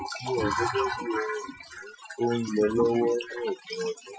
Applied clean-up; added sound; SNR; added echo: classical method Wiener filter.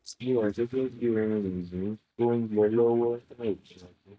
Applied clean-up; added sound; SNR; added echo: neural mask model DeepFilterNet 3.